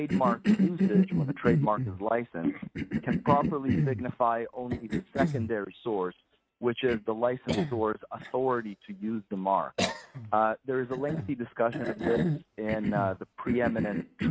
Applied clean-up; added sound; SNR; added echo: neural mask model RNNoise.